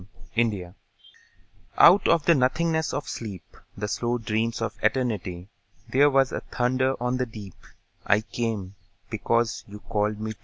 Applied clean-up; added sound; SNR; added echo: none; none; none; none.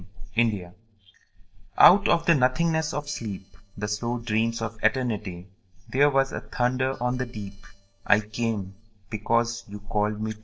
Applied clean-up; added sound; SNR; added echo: neural separator model SepFormer DNS4.